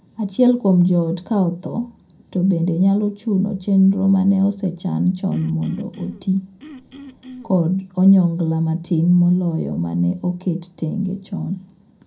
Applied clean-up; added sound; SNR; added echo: none; Cough; 19 dB; reverberation time 0.2 s.